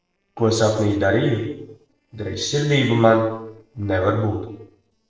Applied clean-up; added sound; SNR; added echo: neural separator model SepFormer DNS4.